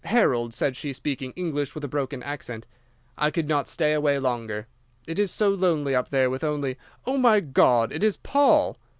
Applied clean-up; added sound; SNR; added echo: none; none; none; none.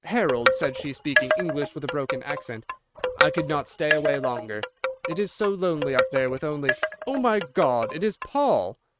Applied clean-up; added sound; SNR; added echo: neural mask model RNNoise.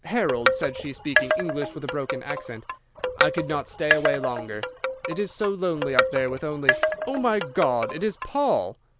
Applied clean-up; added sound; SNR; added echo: none; Wind chime; -1 dB; none.